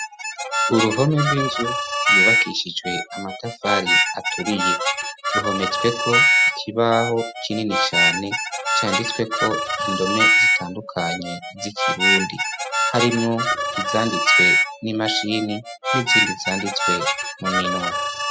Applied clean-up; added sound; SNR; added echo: classical method spectral subtraction.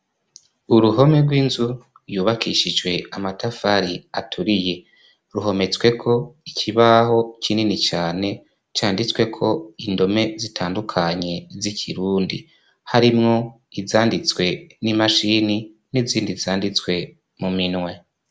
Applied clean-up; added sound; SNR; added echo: none; none; none; none.